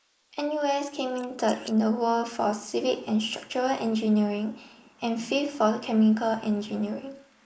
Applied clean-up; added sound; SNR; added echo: neural mask model Resemble Enhance denoiser.